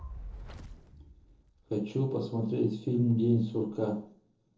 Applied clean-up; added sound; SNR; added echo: neural separator model SepFormer DNS4.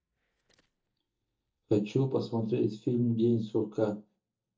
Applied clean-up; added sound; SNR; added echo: neural mask model DeepFilterNet 3.